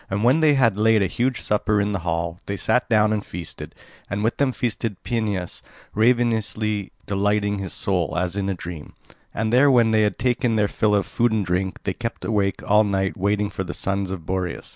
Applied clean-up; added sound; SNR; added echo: none; none; none; none.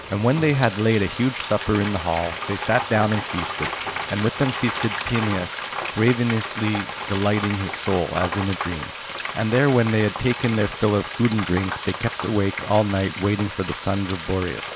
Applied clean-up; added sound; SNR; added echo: none; Frying (food); 8 dB; none.